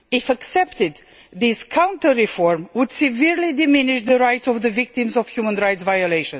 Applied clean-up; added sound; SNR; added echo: none; none; none; none.